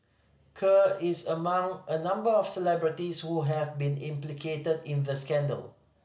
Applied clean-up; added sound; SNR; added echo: none; none; none; none.